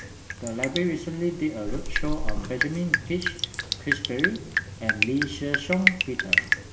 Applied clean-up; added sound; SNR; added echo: none; Drip; -2 dB; reverberation time 2.8 s.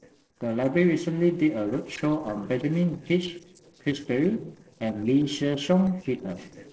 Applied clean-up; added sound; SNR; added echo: neural separator model SepFormer DNS4.